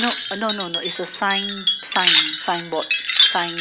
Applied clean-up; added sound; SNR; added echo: none; Wind chime; -4 dB; none.